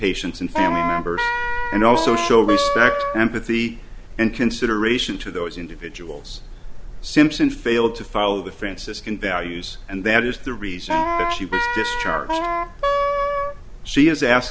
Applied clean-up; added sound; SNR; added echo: none; Wind instrument, woodwind instrument; 1 dB; none.